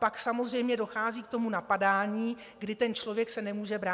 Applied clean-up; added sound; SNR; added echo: none; none; none; none.